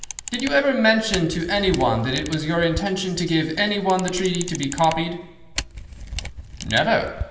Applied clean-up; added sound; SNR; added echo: none; Camera; 11 dB; reverberation time 1.6 s.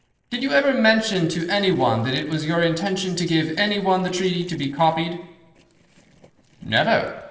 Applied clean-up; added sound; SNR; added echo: neural separator model SepFormer DNS4.